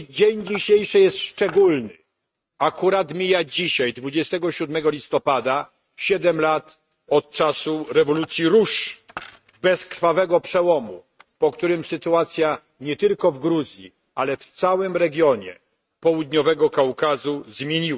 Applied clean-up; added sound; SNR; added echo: neural mask model RNNoise.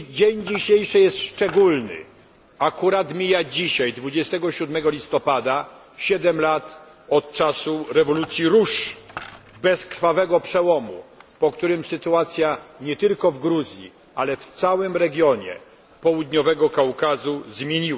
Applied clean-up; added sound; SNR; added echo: none; Coin (dropping); 20 dB; none.